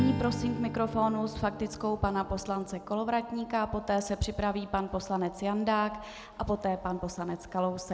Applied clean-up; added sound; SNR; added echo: none; Strum; 11 dB; none.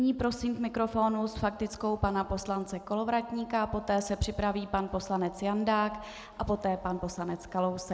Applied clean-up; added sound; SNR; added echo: none; none; none; none.